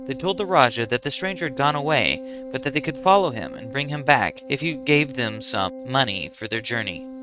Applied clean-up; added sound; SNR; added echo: neural mask model RNNoise.